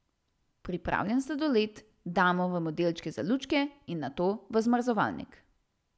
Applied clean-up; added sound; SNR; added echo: none; none; none; none.